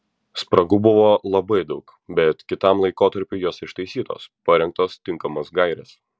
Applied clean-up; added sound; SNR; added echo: none; none; none; none.